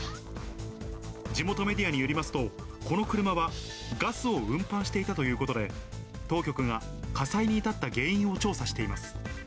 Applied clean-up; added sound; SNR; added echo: none; none; none; none.